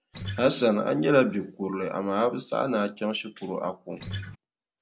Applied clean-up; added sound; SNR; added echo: none; Acoustic guitar; 8 dB; none.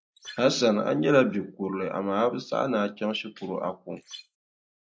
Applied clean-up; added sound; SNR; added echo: neural mask model Resemble Enhance denoiser.